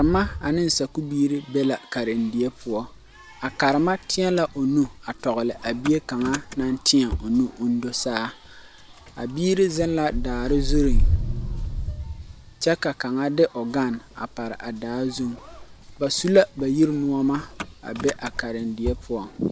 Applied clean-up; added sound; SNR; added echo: none; Engine starting / Motor vehicle (road); 6 dB; none.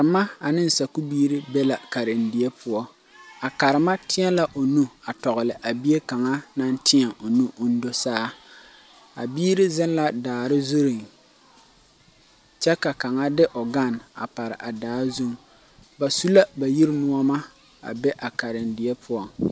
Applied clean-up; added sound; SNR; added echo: none; none; none; none.